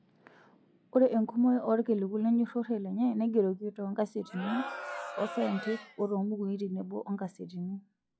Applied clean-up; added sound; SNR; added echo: classical method log-MMSE.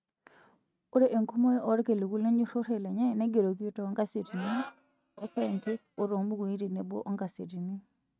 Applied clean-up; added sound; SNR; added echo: neural mask model RNNoise.